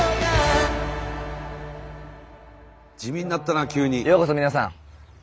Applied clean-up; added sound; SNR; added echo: none; Wind instrument, woodwind instrument; 18 dB; none.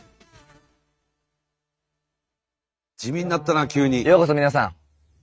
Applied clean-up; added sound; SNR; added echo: neural mask model RNNoise.